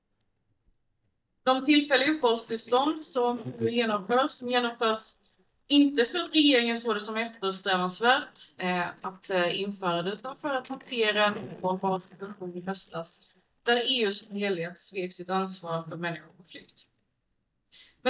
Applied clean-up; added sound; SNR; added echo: neural mask model DeepFilterNet 3.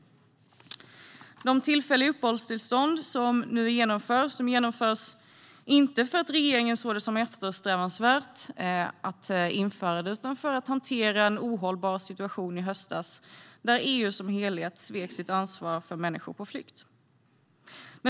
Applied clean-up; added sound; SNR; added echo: none; none; none; none.